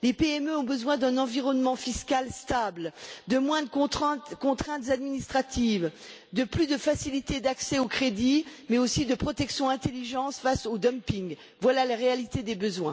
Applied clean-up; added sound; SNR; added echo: none; none; none; none.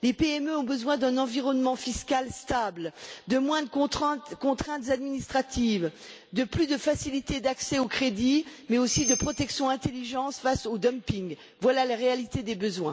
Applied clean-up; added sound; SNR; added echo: none; Bell; 4 dB; none.